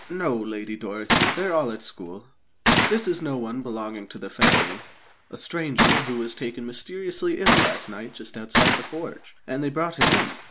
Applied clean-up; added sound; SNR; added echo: none; Gunshot, gunfire; -3 dB; none.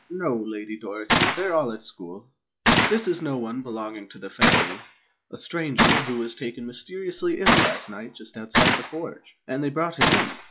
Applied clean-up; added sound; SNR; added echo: classical method log-MMSE.